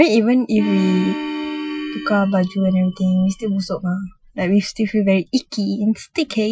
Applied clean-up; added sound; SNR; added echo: classical method Wiener filter.